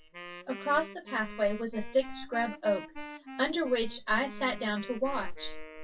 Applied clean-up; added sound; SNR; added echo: classical method WPE with log-MMSE.